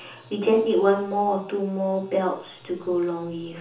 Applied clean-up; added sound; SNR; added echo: none; none; none; reverberation time 0.7 s.